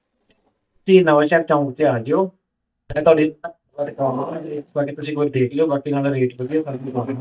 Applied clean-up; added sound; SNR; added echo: neural mask model DeepFilterNet 3.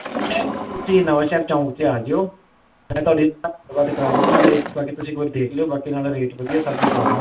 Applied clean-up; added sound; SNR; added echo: none; Drawer open or close; 3 dB; reverberation time 0.2 s.